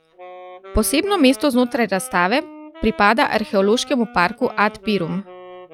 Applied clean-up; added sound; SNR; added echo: classical method log-MMSE.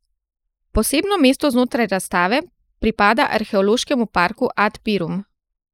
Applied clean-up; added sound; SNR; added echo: neural mask model Resemble Enhance denoiser.